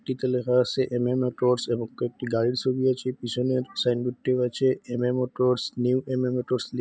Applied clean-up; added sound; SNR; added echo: none; none; none; none.